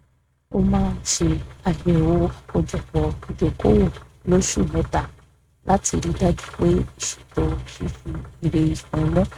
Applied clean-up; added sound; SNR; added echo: neural mask model RNNoise.